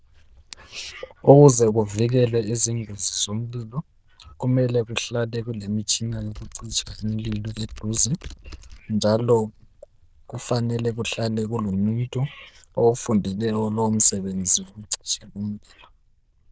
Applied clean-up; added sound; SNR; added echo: neural diffusion model UNIVERSE++.